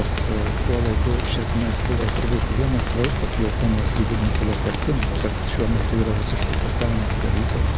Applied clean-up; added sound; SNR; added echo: none; Rain; -5 dB; none.